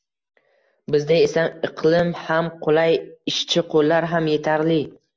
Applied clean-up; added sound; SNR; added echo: none; none; none; none.